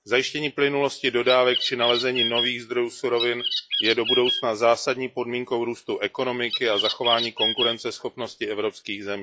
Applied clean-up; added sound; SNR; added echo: classical method log-MMSE.